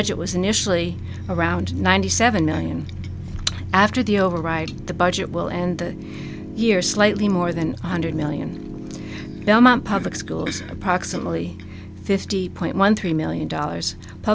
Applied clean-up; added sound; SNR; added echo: none; Piano; 15 dB; none.